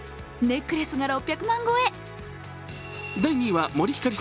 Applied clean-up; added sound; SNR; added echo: none; none; none; none.